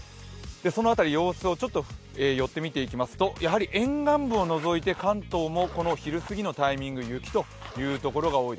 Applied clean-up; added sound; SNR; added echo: none; Zipper (clothing); 18 dB; none.